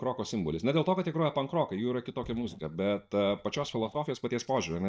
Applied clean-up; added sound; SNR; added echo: neural mask model DeepFilterNet 3.